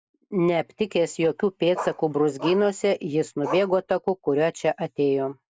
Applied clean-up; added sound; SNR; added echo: none; Bark; 13 dB; none.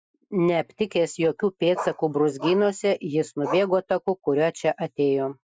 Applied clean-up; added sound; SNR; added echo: classical method Wiener filter.